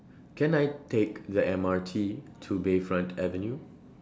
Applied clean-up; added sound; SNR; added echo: none; none; none; none.